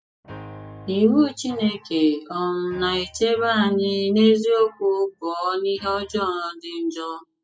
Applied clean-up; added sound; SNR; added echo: classical method spectral subtraction.